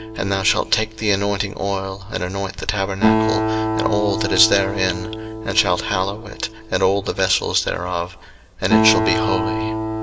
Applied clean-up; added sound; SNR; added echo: none; Acoustic guitar; 2 dB; reverberation time 0.3 s.